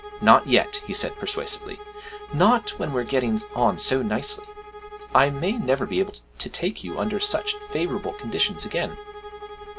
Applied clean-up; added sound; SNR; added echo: none; Bowed string instrument; 14 dB; none.